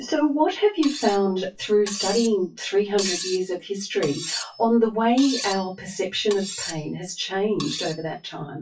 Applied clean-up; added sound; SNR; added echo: classical method WPE with log-MMSE.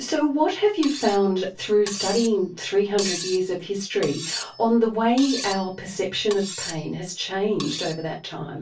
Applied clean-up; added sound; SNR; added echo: none; Cutlery, silverware; 13 dB; reverberation time 0.1 s.